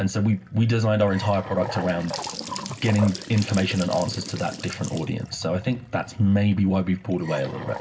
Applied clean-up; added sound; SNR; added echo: none; Trickle, dribble / Bathtub (filling or washing) / Sink (filling or washing) / Gurgling; 13 dB; reverberation time 0.4 s.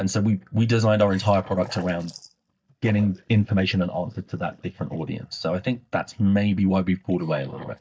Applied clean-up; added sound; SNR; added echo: neural mask model DeepFilterNet 3.